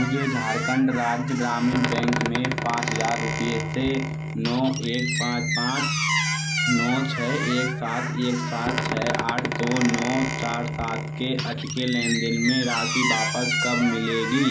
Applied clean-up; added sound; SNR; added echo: none; Squeak; 3 dB; none.